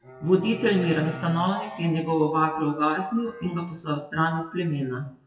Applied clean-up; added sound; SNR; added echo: classical method WPE with log-MMSE.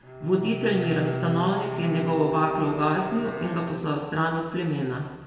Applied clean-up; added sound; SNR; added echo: none; Bowed string instrument; 8 dB; reverberation time 1.3 s.